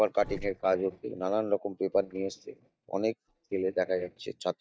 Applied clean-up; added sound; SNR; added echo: neural mask model DeepFilterNet 3.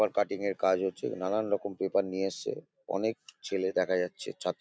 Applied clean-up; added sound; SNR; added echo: none; none; none; none.